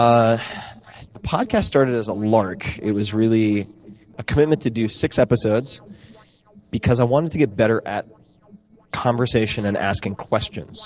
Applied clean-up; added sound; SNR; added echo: neural separator model SepFormer DNS4.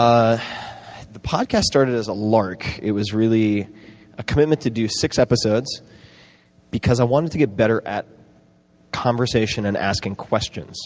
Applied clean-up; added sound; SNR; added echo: none; none; none; none.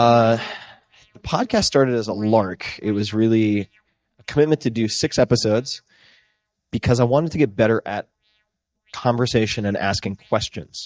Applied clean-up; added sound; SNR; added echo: neural mask model DeepFilterNet 3.